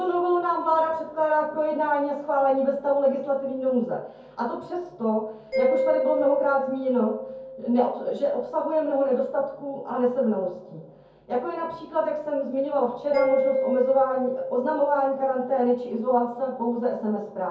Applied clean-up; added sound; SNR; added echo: none; Mallet percussion; 8 dB; reverberation time 0.6 s.